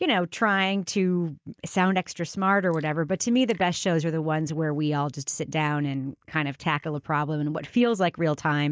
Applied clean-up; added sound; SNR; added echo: neural mask model DeepFilterNet 3.